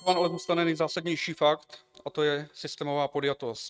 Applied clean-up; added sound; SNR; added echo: neural mask model RNNoise.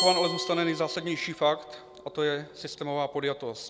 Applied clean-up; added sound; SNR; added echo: none; Glass; 8 dB; none.